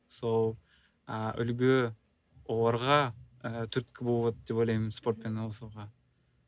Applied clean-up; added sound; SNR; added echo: none; none; none; none.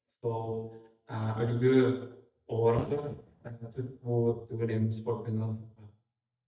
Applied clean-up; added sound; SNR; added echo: neural mask model DeepFilterNet 3.